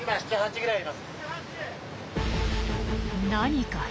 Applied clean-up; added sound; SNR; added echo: none; none; none; none.